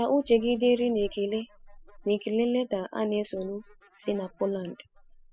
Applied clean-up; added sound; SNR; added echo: classical method spectral subtraction.